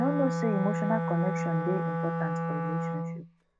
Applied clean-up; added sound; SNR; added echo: none; Wind instrument, woodwind instrument; -1 dB; none.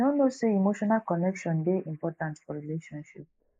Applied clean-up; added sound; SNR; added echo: neural mask model Resemble Enhance denoiser.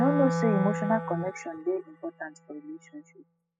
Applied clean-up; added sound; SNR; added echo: classical method spectral subtraction.